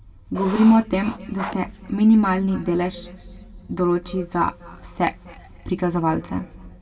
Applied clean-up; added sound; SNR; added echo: none; Writing; 13 dB; reverberation time 2.1 s.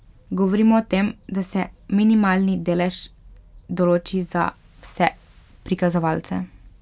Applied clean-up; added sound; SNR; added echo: none; none; none; none.